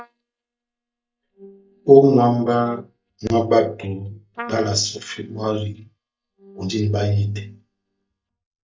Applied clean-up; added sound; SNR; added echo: neural mask model DeepFilterNet 3.